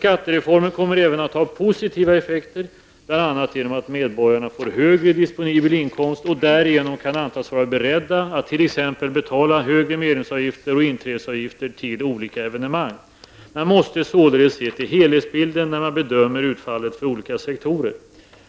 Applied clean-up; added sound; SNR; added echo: none; none; none; none.